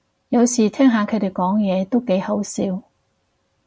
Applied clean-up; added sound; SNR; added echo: none; none; none; none.